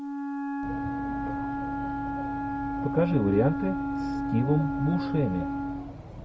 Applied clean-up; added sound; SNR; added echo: none; Wind instrument, woodwind instrument; 2 dB; none.